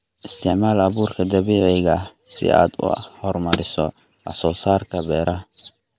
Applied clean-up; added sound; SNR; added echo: none; Car; 13 dB; none.